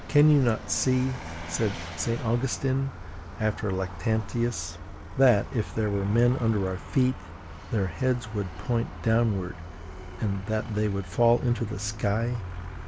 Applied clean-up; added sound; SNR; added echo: none; Vehicle; 11 dB; none.